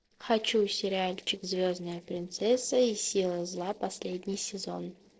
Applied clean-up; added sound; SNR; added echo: neural separator model SepFormer DNS4.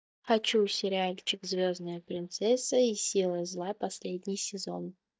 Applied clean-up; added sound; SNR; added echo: neural mask model DeepFilterNet 3.